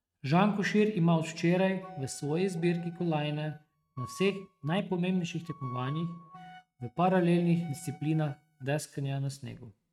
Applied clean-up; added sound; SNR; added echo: neural mask model RNNoise.